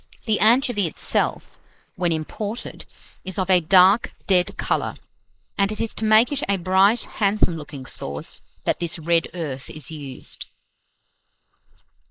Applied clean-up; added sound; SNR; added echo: neural mask model Resemble Enhance denoiser.